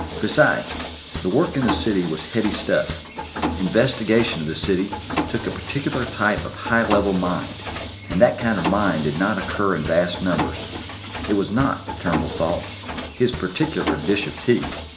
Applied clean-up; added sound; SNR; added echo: none; Mechanisms; 7 dB; reverberation time 0.4 s.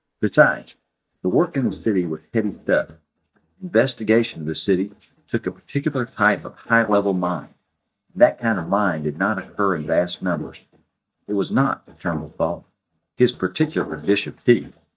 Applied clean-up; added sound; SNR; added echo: neural mask model DeepFilterNet 3.